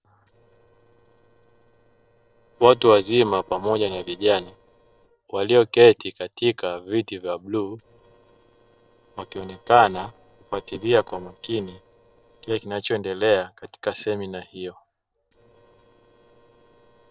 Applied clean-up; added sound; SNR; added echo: neural separator model SepFormer DNS4.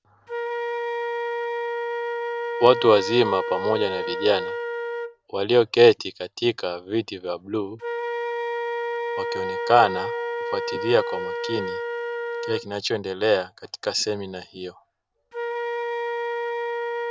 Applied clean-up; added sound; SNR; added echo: none; Wind instrument, woodwind instrument; 4 dB; none.